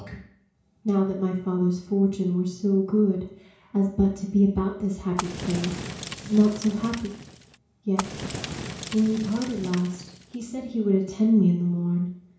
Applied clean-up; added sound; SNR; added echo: none; Fire; 11 dB; reverberation time 0.6 s.